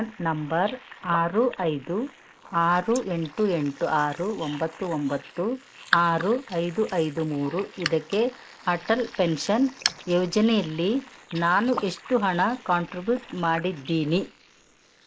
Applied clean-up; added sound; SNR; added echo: neural mask model Resemble Enhance denoiser.